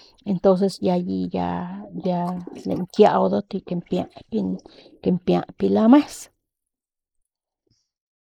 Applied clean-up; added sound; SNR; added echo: neural mask model Resemble Enhance denoiser.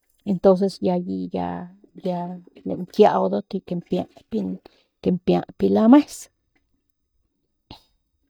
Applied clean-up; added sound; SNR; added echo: neural mask model DeepFilterNet 3.